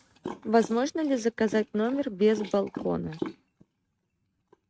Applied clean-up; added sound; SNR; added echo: neural mask model RNNoise.